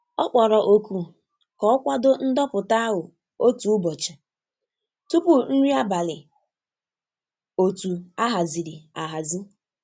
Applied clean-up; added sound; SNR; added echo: none; none; none; none.